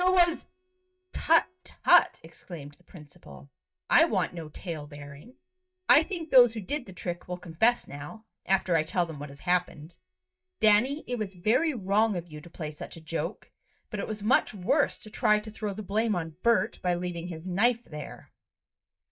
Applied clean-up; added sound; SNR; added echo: neural mask model DeepFilterNet 3.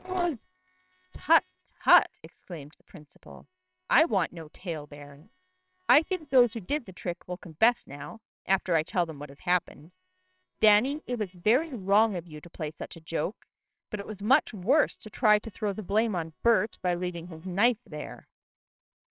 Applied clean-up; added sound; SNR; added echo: neural separator model SepFormer WHAMR!.